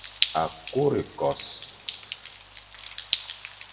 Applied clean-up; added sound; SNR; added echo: none; Drip; 4 dB; reverberation time 0.9 s.